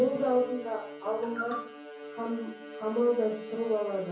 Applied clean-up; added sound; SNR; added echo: none; Bowed string instrument; 12 dB; reverberation time 0.6 s.